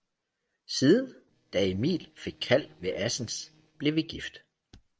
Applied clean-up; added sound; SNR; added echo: neural separator model SepFormer DNS4.